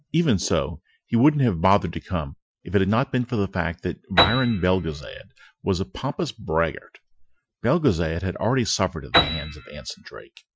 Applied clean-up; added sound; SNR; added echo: classical method Wiener filter.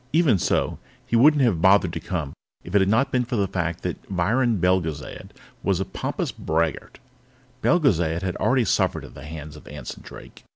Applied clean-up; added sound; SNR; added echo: none; none; none; none.